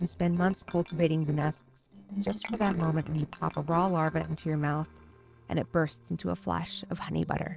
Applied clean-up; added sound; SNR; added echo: neural separator model SepFormer DNS4.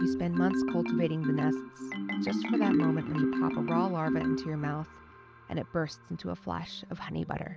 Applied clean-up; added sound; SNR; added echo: none; Marimba, xylophone; -2 dB; none.